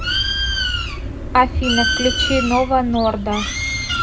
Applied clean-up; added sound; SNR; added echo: none; Bird; 1 dB; reverberation time 0.2 s.